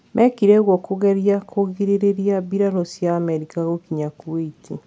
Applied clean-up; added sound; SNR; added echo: none; none; none; none.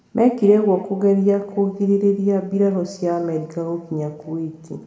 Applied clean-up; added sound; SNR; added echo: none; none; none; reverberation time 1.4 s.